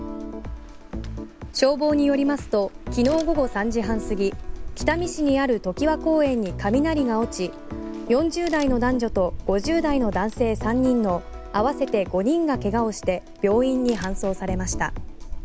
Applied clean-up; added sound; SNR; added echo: none; Crack; 12 dB; none.